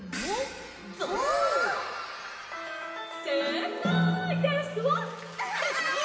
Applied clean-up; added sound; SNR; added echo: none; Crash cymbal; 14 dB; reverberation time 2.8 s.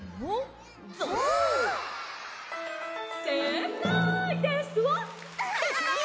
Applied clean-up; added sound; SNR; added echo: none; none; none; none.